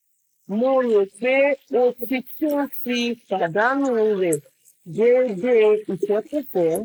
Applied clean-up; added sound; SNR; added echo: neural mask model Resemble Enhance denoiser.